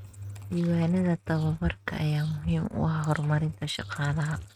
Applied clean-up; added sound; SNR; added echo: neural mask model RNNoise.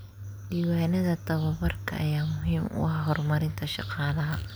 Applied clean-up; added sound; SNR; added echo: none; none; none; none.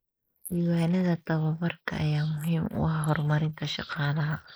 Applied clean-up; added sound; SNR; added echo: neural mask model Resemble Enhance denoiser.